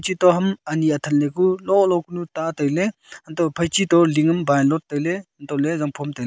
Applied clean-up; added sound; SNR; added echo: none; none; none; none.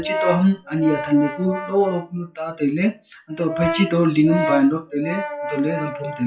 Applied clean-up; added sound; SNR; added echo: classical method WPE with log-MMSE.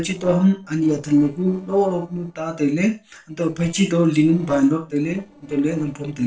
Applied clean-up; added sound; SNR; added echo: neural separator model SepFormer DNS4.